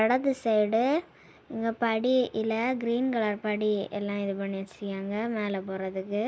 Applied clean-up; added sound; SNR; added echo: none; none; none; none.